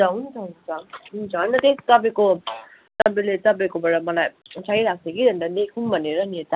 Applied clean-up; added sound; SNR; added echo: none; none; none; none.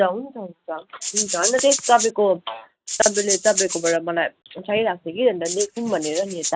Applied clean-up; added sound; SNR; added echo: neural mask model RNNoise.